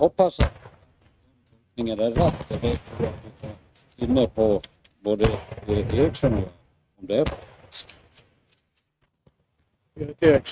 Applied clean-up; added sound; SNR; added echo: neural mask model RNNoise.